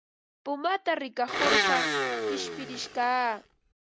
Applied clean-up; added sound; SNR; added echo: none; Domestic sounds, home sounds; -2 dB; none.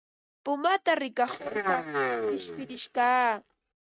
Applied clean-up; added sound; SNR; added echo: neural mask model RNNoise.